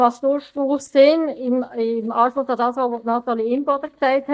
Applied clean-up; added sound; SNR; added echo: neural mask model DeepFilterNet 3.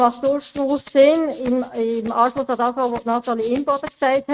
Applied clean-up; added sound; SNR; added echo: neural mask model RNNoise.